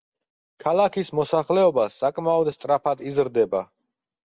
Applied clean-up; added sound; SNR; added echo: none; none; none; none.